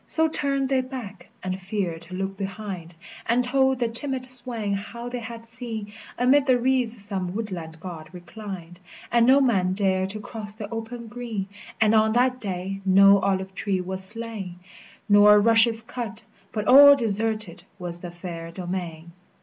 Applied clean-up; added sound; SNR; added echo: none; none; none; none.